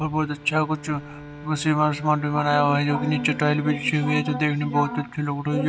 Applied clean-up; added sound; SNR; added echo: none; Bowed string instrument; 16 dB; none.